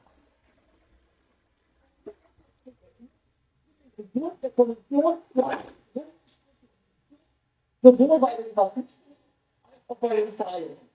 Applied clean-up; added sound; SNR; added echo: neural mask model DeepFilterNet 3.